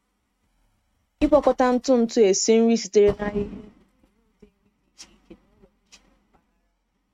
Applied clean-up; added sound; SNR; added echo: neural mask model RNNoise.